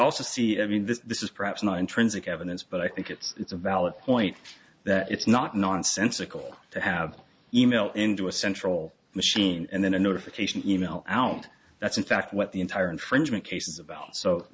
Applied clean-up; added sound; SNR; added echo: none; none; none; none.